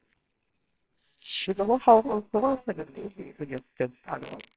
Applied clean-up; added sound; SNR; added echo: neural separator model SepFormer WHAMR!.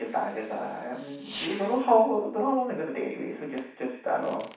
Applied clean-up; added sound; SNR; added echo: none; Fireworks; 19 dB; reverberation time 0.7 s.